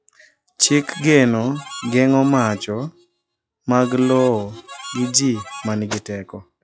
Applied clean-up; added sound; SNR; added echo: classical method log-MMSE.